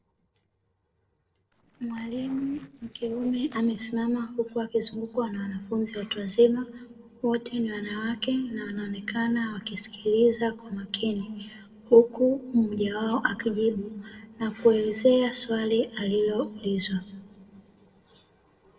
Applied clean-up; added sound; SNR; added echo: neural separator model SepFormer DNS4.